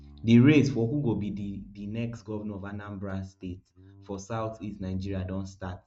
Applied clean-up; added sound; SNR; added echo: neural mask model RNNoise.